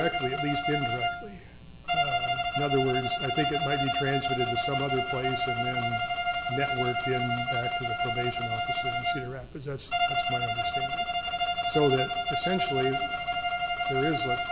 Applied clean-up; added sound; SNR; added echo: none; Bowed string instrument; -3 dB; none.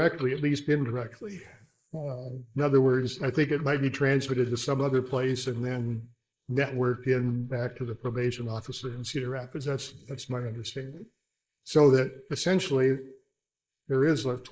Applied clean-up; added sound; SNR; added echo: neural mask model Resemble Enhance denoiser.